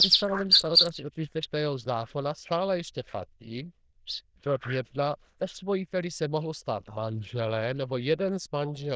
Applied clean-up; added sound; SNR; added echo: neural diffusion model UNIVERSE++.